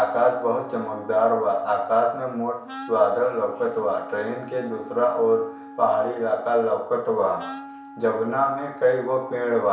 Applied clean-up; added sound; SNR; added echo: none; Wind instrument, woodwind instrument; 17 dB; reverberation time 0.6 s.